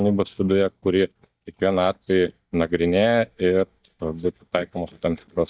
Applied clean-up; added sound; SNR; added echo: neural mask model DeepFilterNet 3.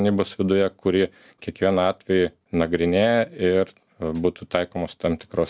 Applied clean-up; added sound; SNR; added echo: none; none; none; none.